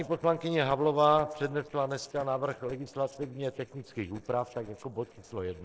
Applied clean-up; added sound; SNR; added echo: neural separator model SepFormer DNS4.